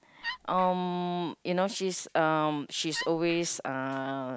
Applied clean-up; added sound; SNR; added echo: none; Wood; 10 dB; none.